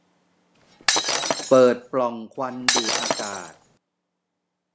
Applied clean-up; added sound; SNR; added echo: none; Shatter; 1 dB; none.